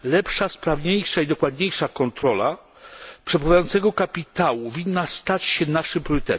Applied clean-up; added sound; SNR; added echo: none; none; none; none.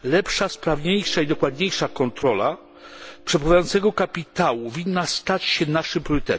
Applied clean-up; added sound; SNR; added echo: none; Piano; 20 dB; none.